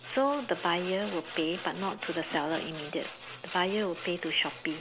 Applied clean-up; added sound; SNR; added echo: none; Sawing; 13 dB; none.